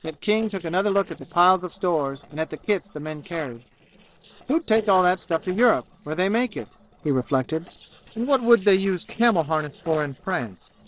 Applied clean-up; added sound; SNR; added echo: neural separator model SepFormer DNS4.